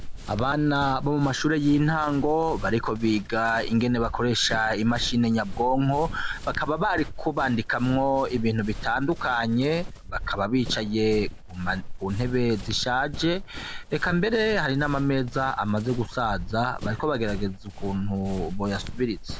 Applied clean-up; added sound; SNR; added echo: none; Run; 9 dB; none.